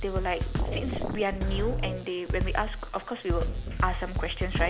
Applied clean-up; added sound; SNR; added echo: none; Drum kit; -2 dB; none.